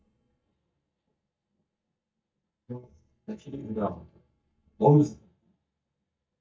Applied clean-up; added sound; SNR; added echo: neural mask model DeepFilterNet 3.